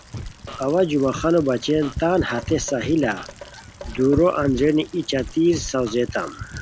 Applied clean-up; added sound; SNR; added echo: none; Rain + Scratching (performance technique); 13 dB; none.